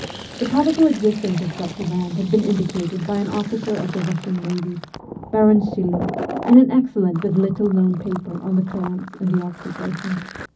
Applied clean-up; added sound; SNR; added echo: none; Fill (with liquid); 13 dB; reverberation time 0.4 s.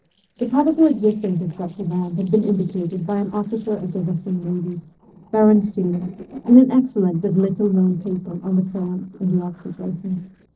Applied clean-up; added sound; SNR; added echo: neural separator model SepFormer DNS4.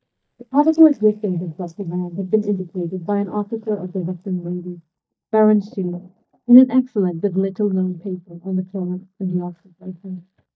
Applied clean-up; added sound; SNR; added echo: neural mask model DeepFilterNet 3.